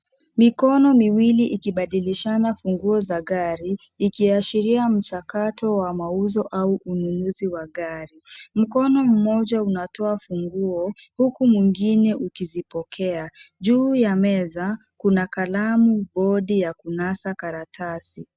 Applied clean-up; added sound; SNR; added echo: none; none; none; none.